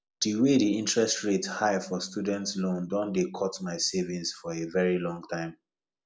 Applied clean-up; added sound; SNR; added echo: none; none; none; none.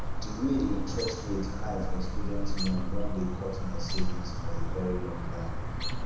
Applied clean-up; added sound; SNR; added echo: none; Chirp, tweet; -5 dB; reverberation time 1.0 s.